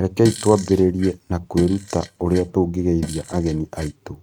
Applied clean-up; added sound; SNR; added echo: neural mask model RNNoise.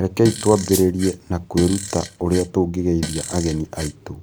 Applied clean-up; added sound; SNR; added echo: none; Rattle (instrument) + Fart; 12 dB; none.